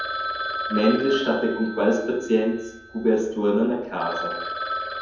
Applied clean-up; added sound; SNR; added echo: none; Telephone; 8 dB; reverberation time 0.9 s.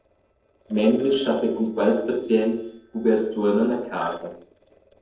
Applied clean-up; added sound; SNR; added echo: neural separator model SepFormer DNS4.